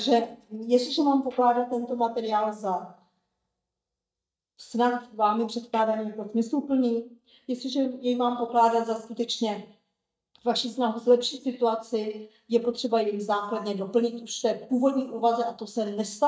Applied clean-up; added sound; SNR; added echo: neural mask model DeepFilterNet 3.